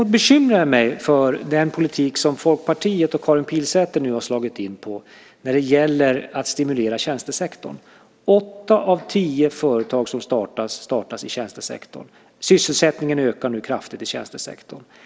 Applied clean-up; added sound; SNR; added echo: none; none; none; none.